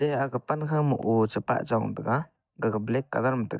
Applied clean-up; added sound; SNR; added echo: neural mask model DeepFilterNet 3.